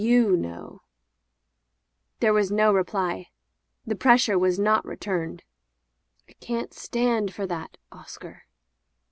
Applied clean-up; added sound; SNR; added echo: none; none; none; none.